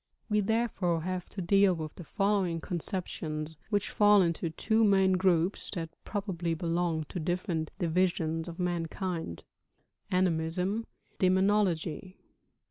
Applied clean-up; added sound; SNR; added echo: none; none; none; none.